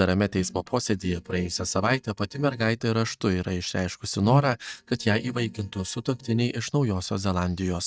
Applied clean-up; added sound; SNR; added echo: neural mask model DeepFilterNet 3.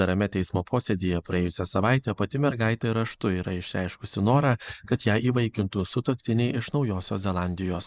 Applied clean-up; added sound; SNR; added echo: neural mask model Resemble Enhance denoiser.